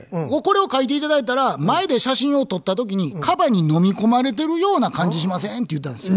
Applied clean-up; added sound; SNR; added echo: none; none; none; none.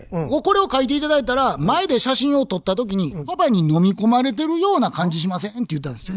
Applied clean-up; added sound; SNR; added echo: neural mask model DeepFilterNet 3.